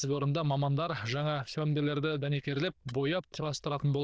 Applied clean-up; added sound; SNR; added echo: neural diffusion model UNIVERSE++.